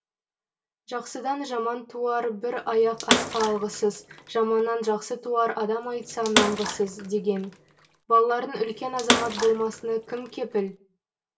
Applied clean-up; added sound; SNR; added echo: none; Bathtub (filling or washing) / Water / Splash, splatter; 3 dB; reverberation time 0.2 s.